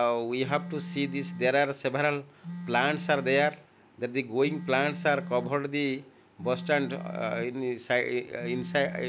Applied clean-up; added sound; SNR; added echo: none; Telephone; 11 dB; none.